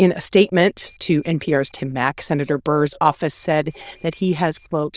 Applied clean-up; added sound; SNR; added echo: neural diffusion model UNIVERSE++.